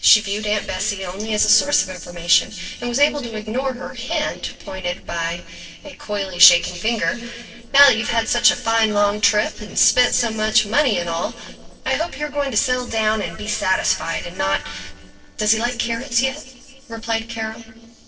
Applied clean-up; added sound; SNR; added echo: neural separator model SepFormer DNS4.